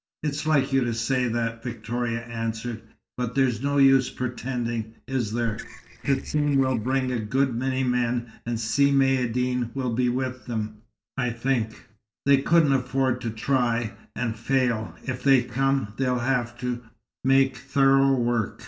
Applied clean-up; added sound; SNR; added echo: neural separator model SepFormer DNS4.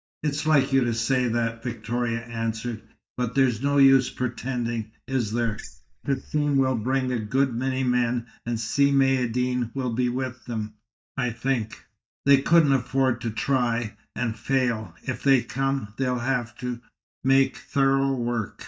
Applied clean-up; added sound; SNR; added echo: neural mask model DeepFilterNet 3.